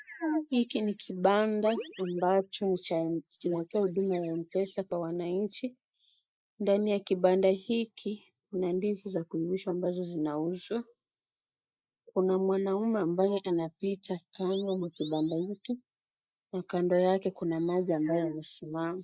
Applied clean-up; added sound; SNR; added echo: neural mask model Resemble Enhance denoiser.